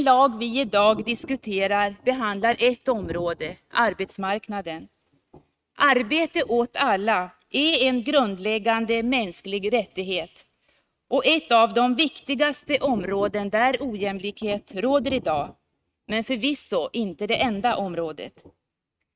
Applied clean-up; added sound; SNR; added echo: neural mask model RNNoise.